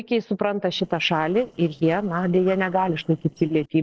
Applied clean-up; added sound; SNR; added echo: neural separator model SepFormer DNS4.